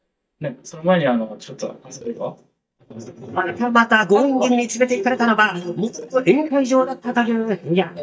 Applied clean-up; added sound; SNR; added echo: neural mask model DeepFilterNet 3.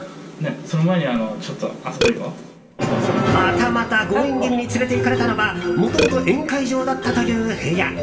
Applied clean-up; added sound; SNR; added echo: none; Burping, eructation; 10 dB; reverberation time 1.5 s.